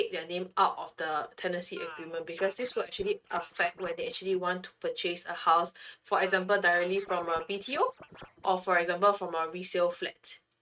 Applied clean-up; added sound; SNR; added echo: neural mask model RNNoise.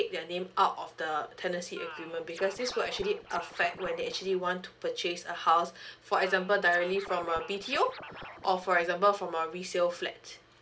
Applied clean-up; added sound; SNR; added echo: none; Scratching (performance technique); 15 dB; none.